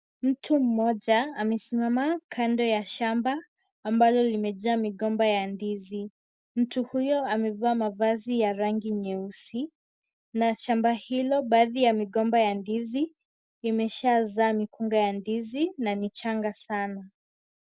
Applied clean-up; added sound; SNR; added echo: none; none; none; none.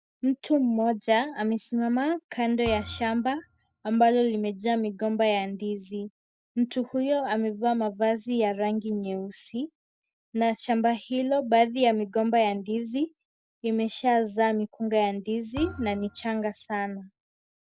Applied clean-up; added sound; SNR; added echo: none; Thump, thud; 17 dB; none.